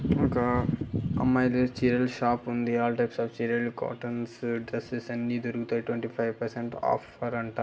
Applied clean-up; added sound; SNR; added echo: none; none; none; reverberation time 0.4 s.